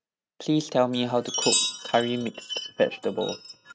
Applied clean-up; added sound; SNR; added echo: neural mask model RNNoise.